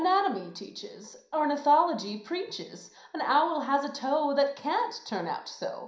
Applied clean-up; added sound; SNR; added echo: none; none; none; reverberation time 0.5 s.